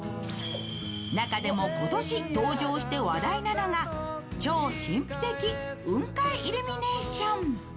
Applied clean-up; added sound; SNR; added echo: none; none; none; none.